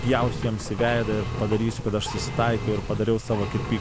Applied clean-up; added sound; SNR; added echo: none; Engine; 5 dB; none.